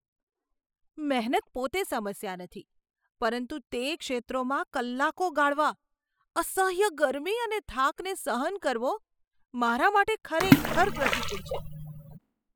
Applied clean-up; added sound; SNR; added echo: classical method spectral subtraction.